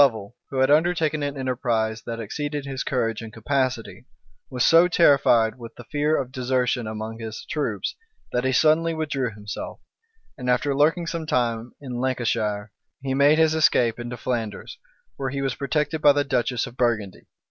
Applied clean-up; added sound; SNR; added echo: none; none; none; none.